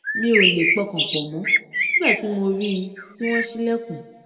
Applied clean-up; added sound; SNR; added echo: none; Bird; -1 dB; reverberation time 1.6 s.